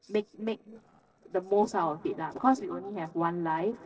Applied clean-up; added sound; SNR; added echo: neural separator model SepFormer DNS4.